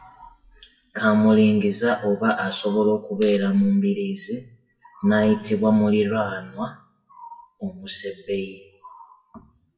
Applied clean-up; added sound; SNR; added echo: classical method WPE with log-MMSE.